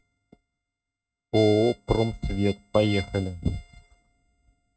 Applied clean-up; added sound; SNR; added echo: neural mask model RNNoise.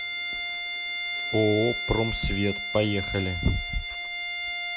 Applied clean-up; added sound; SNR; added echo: none; Bowed string instrument; 2 dB; none.